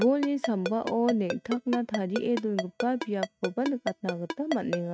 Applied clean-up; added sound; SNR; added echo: neural mask model RNNoise.